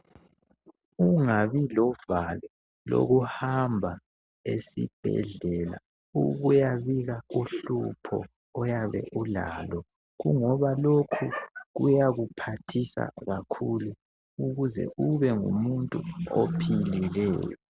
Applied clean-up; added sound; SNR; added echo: none; none; none; none.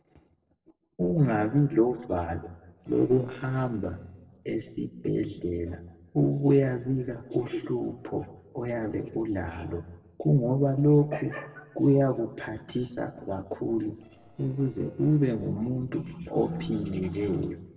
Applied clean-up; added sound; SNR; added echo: neural separator model SepFormer DNS4.